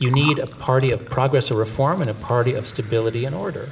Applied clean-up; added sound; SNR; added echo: none; Gurgling; 15 dB; reverberation time 1.7 s.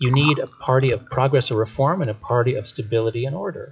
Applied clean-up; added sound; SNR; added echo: classical method WPE with log-MMSE.